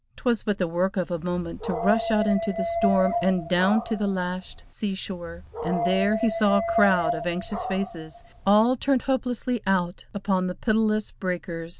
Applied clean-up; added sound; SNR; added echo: none; Dog; 5 dB; none.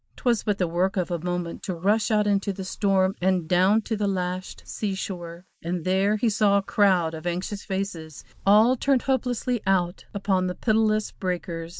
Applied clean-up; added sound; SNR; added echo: neural mask model Resemble Enhance denoiser.